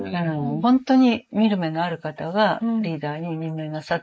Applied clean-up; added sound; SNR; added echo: neural mask model Resemble Enhance denoiser.